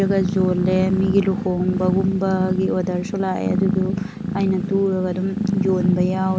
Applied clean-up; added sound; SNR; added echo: none; Purr; 2 dB; none.